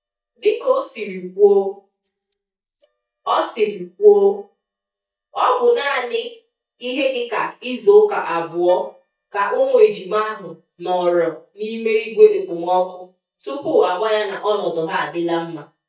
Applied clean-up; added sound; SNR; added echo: neural mask model DeepFilterNet 3.